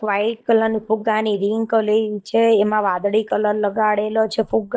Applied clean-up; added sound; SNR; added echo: neural mask model DeepFilterNet 3.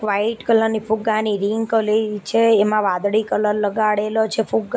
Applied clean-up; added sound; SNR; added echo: none; none; none; none.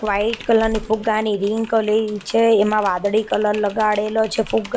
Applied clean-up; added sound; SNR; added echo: none; Typing; 18 dB; none.